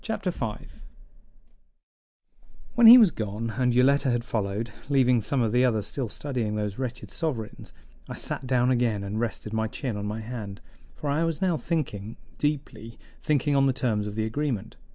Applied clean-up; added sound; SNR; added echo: none; none; none; none.